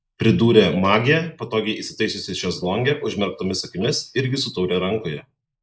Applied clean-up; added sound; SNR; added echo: neural mask model Resemble Enhance denoiser.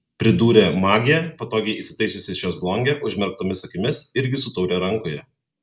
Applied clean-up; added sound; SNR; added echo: none; none; none; none.